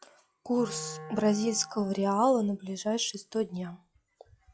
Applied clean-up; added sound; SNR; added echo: classical method log-MMSE.